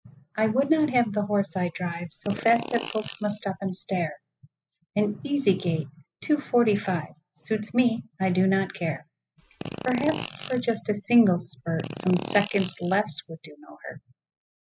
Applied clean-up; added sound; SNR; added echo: classical method spectral subtraction.